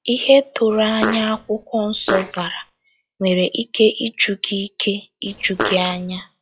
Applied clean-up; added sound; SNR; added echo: classical method log-MMSE.